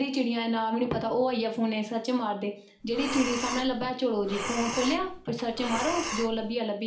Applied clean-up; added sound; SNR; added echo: none; Breathing; 7 dB; reverberation time 0.4 s.